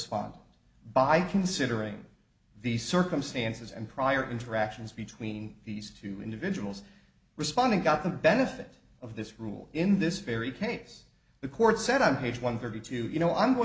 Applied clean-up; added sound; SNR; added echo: none; none; none; none.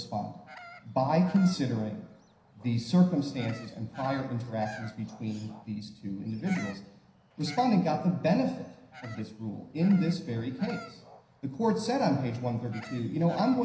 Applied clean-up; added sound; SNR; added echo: none; Bird vocalization, bird call, bird song; 20 dB; reverberation time 0.9 s.